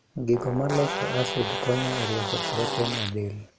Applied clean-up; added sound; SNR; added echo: none; Fart + Brass instrument; 3 dB; none.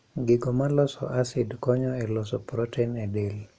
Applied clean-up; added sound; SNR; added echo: none; none; none; none.